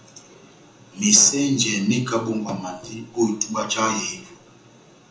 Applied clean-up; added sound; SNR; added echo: none; none; none; reverberation time 0.6 s.